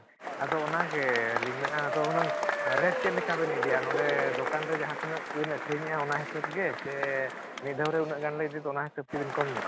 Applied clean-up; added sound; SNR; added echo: none; Applause / Crowd / Cheering; 1 dB; none.